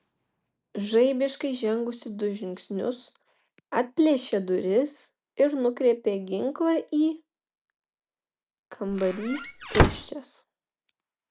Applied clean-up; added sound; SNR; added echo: none; Squeak / Slam / Wood; -2 dB; none.